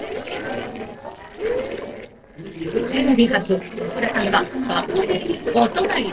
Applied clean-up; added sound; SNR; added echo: neural separator model SepFormer DNS4.